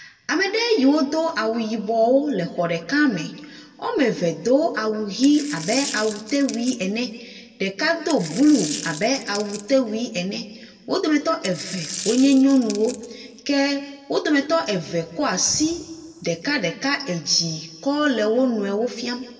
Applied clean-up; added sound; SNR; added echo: none; Coin (dropping); 13 dB; reverberation time 1.4 s.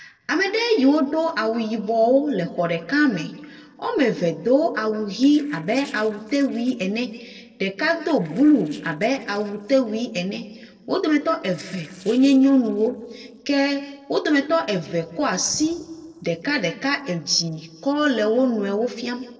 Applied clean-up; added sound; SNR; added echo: neural separator model SepFormer DNS4.